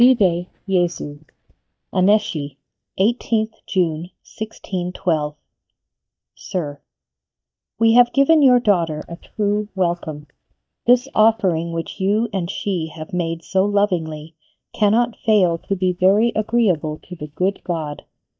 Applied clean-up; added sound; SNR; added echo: neural mask model DeepFilterNet 3.